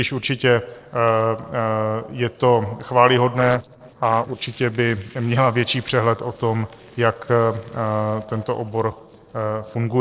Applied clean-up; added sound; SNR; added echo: neural separator model SepFormer DNS4.